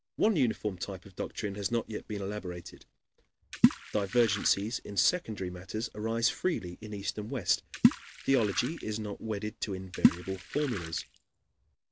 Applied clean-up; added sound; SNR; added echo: none; Water / Splash, splatter; 0 dB; none.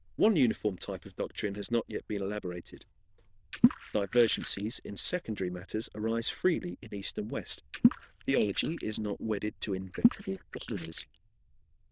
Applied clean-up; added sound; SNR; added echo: neural diffusion model UNIVERSE++.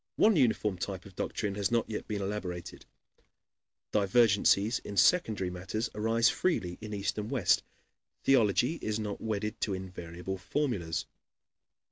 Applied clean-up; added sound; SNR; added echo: none; none; none; none.